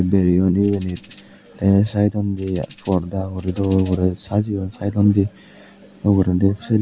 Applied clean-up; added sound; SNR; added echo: none; Tambourine; 19 dB; none.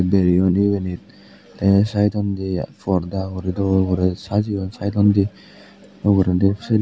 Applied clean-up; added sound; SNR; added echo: none; none; none; none.